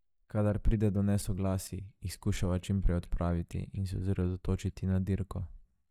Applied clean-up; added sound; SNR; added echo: neural mask model DeepFilterNet 3.